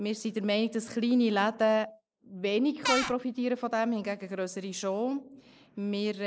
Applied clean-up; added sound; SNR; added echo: neural mask model Resemble Enhance denoiser.